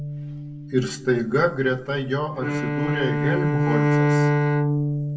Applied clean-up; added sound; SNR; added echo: none; Bowed string instrument; -3 dB; reverberation time 1.4 s.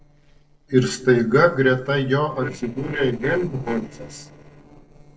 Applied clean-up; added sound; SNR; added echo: neural separator model SepFormer DNS4.